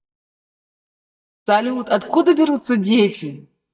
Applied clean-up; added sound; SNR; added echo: neural mask model DeepFilterNet 3.